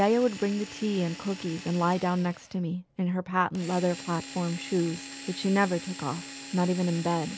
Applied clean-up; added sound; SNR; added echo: none; Drill; 14 dB; none.